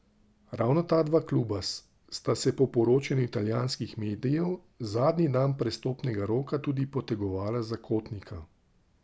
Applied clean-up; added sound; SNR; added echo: none; none; none; none.